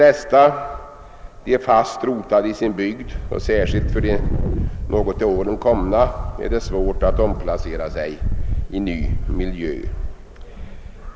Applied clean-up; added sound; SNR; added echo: none; Wind; 3 dB; none.